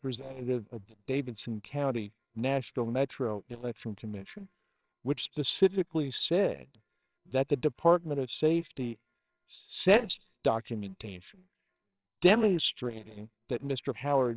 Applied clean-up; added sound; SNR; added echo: neural separator model SepFormer WHAMR!.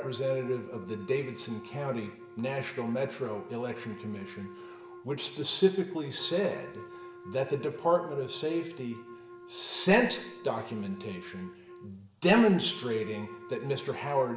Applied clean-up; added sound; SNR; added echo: none; Wind instrument, woodwind instrument; 16 dB; reverberation time 0.8 s.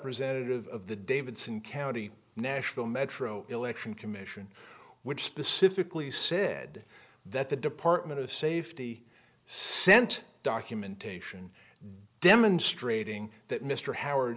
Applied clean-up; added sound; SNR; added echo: none; none; none; none.